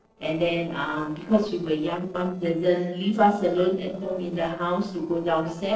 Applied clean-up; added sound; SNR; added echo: neural separator model SepFormer DNS4.